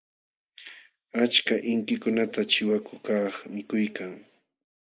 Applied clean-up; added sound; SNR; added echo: neural mask model Resemble Enhance denoiser.